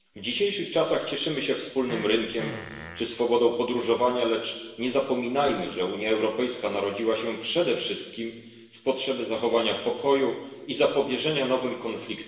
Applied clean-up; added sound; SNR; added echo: none; Fart; 14 dB; reverberation time 1.2 s.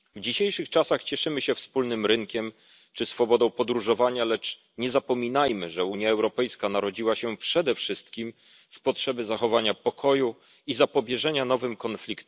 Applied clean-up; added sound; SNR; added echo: none; none; none; none.